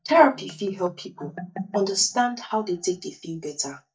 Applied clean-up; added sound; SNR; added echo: neural mask model DeepFilterNet 3.